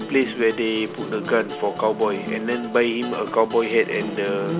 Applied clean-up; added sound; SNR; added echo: none; Buzz + Acoustic guitar; 9 dB; none.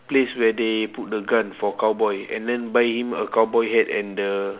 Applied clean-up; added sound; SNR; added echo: none; none; none; none.